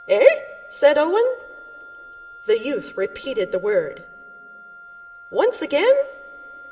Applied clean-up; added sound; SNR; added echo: none; Wind instrument, woodwind instrument; 20 dB; reverberation time 1.7 s.